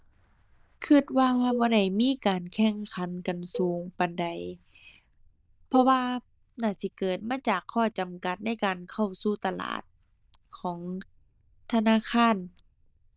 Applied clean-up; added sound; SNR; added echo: neural diffusion model UNIVERSE++.